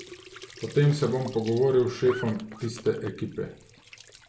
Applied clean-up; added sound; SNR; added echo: none; Squeak / Trickle, dribble / Sink (filling or washing); 17 dB; none.